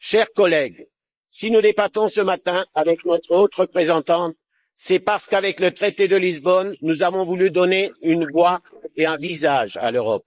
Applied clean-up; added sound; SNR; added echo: neural mask model Resemble Enhance denoiser.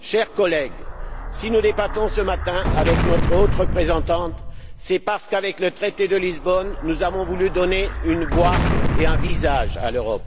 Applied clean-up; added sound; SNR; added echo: none; Explosion; 0 dB; none.